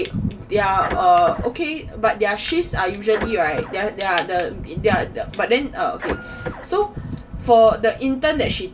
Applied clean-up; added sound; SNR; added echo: none; Printer; 11 dB; reverberation time 0.2 s.